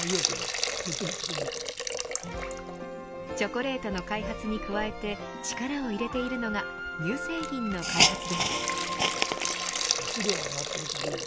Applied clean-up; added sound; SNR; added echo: none; Hiss; -1 dB; none.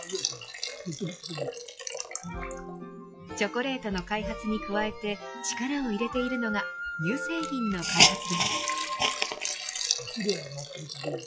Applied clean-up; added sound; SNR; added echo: classical method log-MMSE.